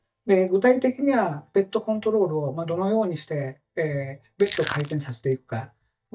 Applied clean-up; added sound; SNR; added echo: neural mask model DeepFilterNet 3.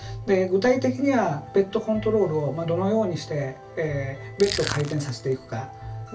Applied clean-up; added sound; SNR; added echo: none; Crushing; 10 dB; reverberation time 0.2 s.